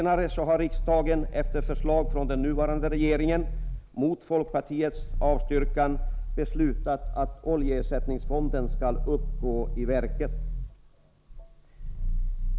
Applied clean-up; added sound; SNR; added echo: none; Growling; 1 dB; none.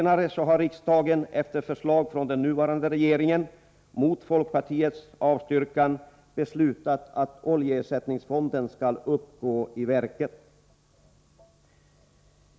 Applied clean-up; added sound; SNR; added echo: none; none; none; none.